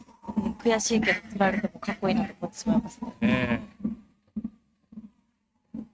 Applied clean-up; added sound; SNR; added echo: neural mask model RNNoise.